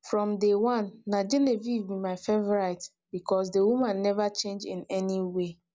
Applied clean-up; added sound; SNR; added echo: none; none; none; none.